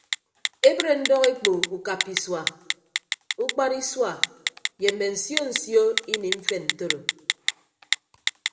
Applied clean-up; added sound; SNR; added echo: none; Telephone; 4 dB; reverberation time 0.8 s.